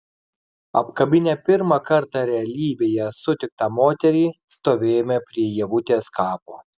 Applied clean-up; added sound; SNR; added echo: none; none; none; none.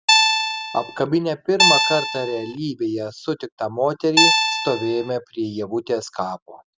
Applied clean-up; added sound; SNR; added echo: none; Guitar; -5 dB; none.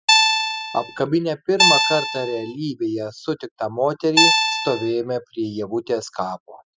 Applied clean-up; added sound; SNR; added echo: classical method Wiener filter.